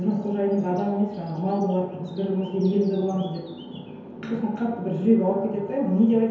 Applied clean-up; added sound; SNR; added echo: none; none; none; reverberation time 0.9 s.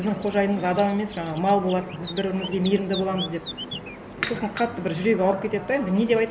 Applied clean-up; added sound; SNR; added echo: none; none; none; none.